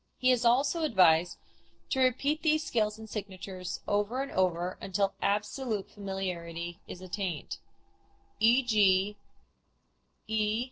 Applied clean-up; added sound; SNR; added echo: neural separator model SepFormer DNS4.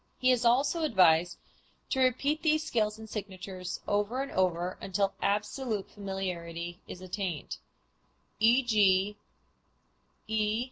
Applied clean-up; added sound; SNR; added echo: none; none; none; none.